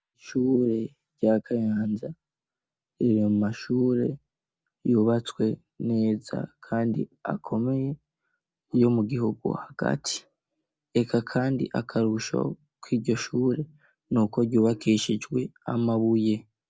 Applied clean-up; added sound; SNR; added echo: none; none; none; none.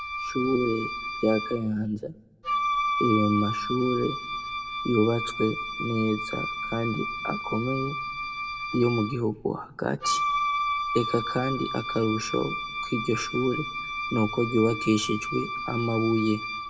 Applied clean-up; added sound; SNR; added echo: none; Wind instrument, woodwind instrument; 4 dB; reverberation time 0.9 s.